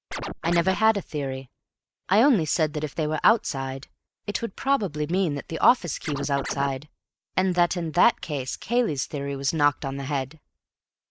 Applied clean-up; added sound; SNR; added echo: neural mask model Resemble Enhance denoiser.